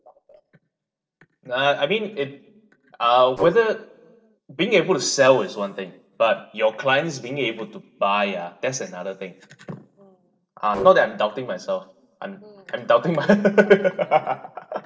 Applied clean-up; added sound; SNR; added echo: neural separator model SepFormer DNS4.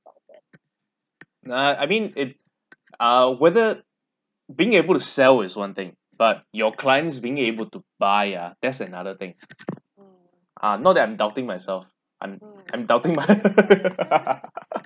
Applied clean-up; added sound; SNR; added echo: none; none; none; none.